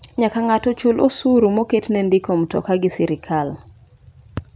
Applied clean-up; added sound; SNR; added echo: none; none; none; none.